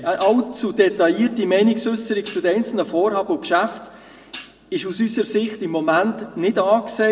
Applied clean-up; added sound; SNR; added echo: none; Hi-hat; 17 dB; reverberation time 0.9 s.